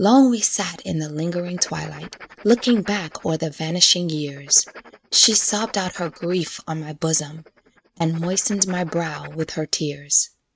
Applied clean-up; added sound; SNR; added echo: neural mask model RNNoise.